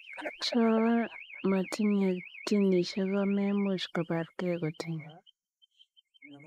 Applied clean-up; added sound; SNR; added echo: neural mask model Resemble Enhance denoiser.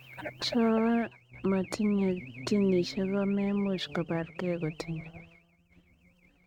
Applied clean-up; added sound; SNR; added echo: neural mask model RNNoise.